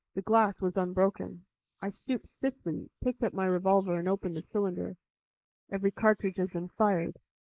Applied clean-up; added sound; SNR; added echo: neural mask model Resemble Enhance denoiser.